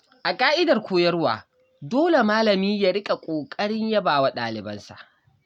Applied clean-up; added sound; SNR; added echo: none; none; none; none.